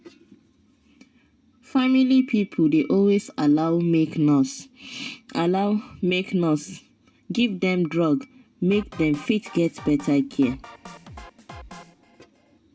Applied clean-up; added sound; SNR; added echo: none; Drum kit; 19 dB; none.